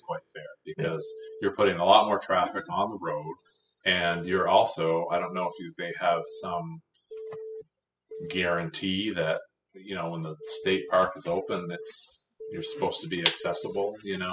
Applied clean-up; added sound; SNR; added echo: classical method spectral subtraction.